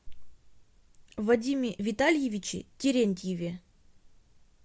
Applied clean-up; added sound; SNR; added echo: none; none; none; none.